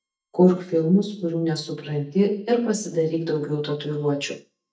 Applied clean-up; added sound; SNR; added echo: neural mask model DeepFilterNet 3.